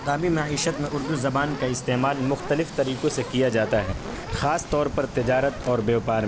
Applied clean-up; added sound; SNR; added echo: none; Fire; 12 dB; none.